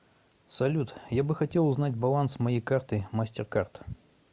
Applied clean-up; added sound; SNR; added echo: none; none; none; none.